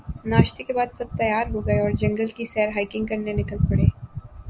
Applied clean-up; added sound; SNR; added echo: none; none; none; none.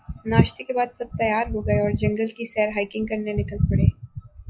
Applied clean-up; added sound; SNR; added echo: classical method log-MMSE.